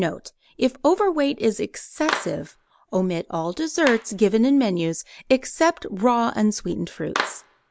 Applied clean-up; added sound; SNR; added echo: none; Clapping; 13 dB; none.